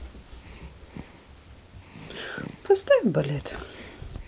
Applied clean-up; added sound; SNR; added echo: none; none; none; none.